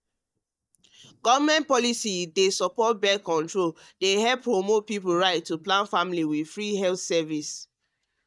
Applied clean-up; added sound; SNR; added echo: neural mask model DeepFilterNet 3.